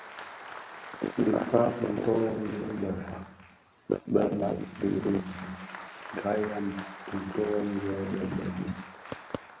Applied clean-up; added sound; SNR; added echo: none; Applause; 14 dB; none.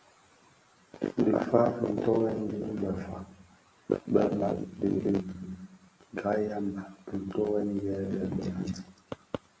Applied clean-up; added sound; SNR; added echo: none; none; none; none.